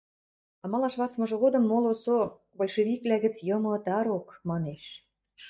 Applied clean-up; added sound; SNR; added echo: neural mask model DeepFilterNet 3.